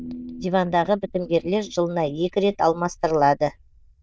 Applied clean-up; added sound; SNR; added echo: neural diffusion model UNIVERSE++.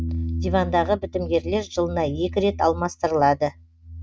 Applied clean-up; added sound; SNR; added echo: neural mask model RNNoise.